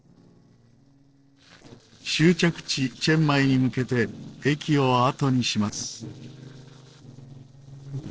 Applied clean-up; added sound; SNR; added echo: neural separator model SepFormer DNS4.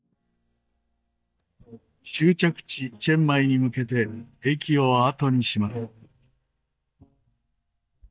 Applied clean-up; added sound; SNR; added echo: neural mask model DeepFilterNet 3.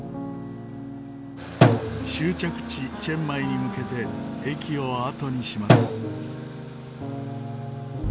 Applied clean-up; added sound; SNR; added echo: none; Drum; -5 dB; none.